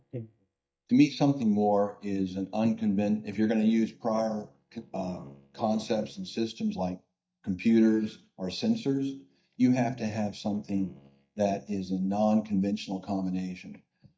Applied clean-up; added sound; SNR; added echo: neural mask model DeepFilterNet 3.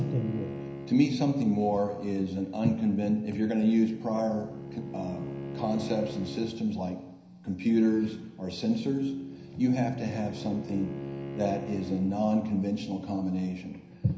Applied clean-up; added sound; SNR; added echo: none; Bowed string instrument; 13 dB; reverberation time 0.9 s.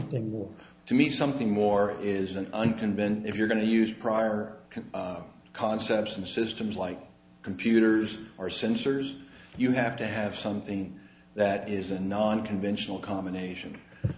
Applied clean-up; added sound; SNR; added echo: none; none; none; none.